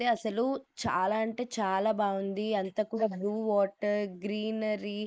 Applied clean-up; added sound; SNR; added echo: neural mask model Resemble Enhance denoiser.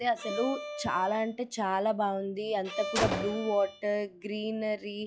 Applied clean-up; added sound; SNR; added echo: classical method log-MMSE.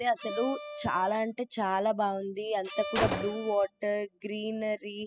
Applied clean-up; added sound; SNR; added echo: classical method spectral subtraction.